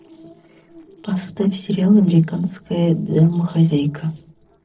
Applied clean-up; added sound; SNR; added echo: neural separator model SepFormer DNS4.